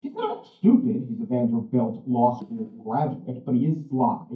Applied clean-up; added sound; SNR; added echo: neural mask model DeepFilterNet 3.